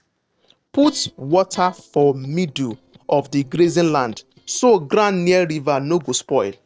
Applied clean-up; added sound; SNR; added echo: neural separator model SepFormer DNS4.